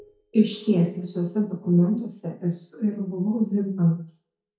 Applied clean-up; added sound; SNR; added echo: neural mask model DeepFilterNet 3.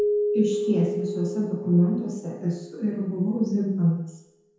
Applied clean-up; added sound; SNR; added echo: none; Keyboard (musical); 5 dB; reverberation time 0.9 s.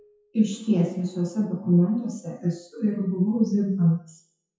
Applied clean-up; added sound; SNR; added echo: classical method WPE with log-MMSE.